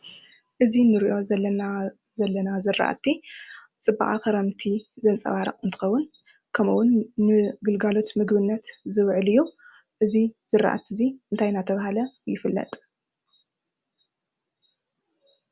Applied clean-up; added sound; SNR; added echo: none; none; none; none.